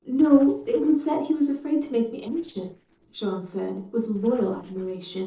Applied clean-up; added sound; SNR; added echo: neural separator model SepFormer DNS4.